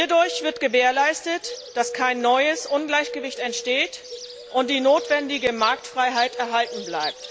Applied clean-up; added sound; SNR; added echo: none; Bird; 13 dB; none.